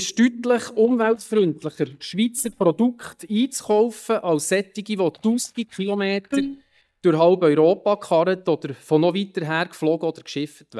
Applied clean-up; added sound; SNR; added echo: neural mask model DeepFilterNet 3.